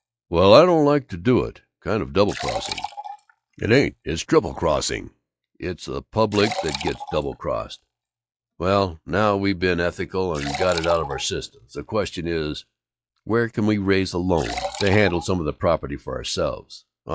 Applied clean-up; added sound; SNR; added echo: classical method log-MMSE.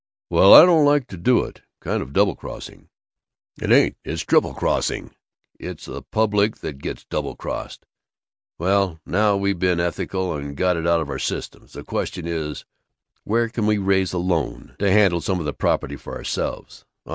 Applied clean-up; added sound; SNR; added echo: none; none; none; none.